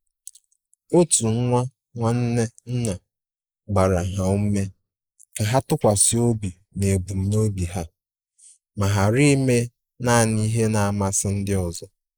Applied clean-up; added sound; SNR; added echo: neural mask model Resemble Enhance denoiser.